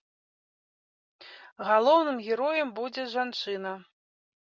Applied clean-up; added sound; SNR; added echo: none; none; none; none.